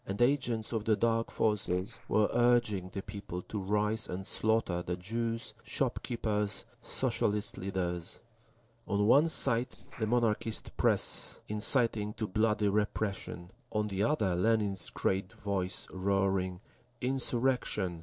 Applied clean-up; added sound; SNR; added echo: neural separator model SepFormer DNS4.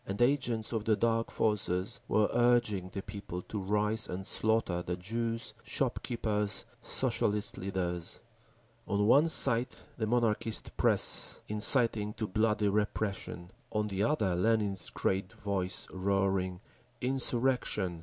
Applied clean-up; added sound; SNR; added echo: none; none; none; none.